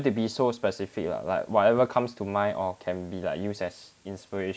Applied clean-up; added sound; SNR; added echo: none; none; none; none.